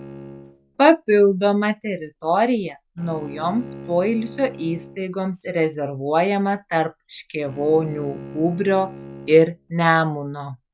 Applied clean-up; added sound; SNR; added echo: none; Bowed string instrument; 19 dB; none.